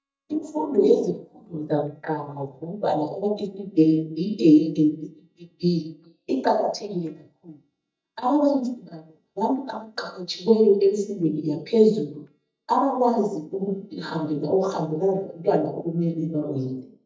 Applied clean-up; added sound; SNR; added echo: neural mask model DeepFilterNet 3.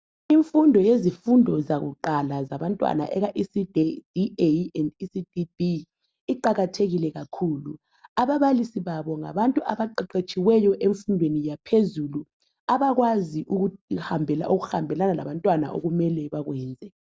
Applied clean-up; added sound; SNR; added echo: none; none; none; none.